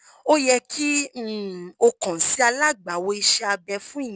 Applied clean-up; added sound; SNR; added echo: none; none; none; none.